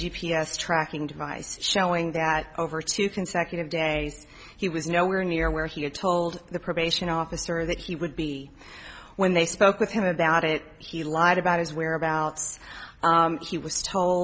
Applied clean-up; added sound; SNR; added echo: none; none; none; none.